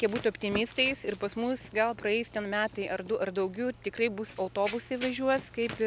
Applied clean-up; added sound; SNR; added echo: none; Run; 15 dB; none.